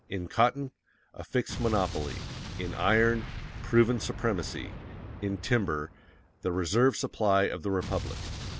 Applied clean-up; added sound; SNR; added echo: none; Explosion; 10 dB; none.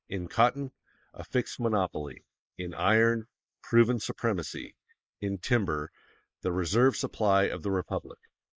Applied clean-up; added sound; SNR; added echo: neural mask model Resemble Enhance denoiser.